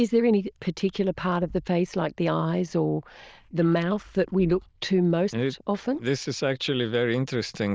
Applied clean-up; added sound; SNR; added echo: neural diffusion model UNIVERSE++.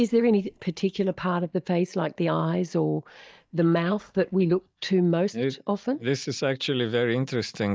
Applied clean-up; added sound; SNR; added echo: neural mask model DeepFilterNet 3.